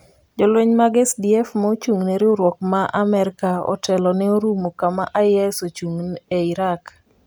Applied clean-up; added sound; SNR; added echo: none; none; none; none.